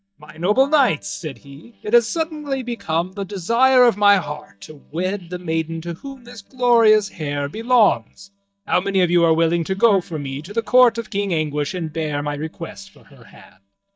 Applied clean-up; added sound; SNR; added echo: neural mask model DeepFilterNet 3.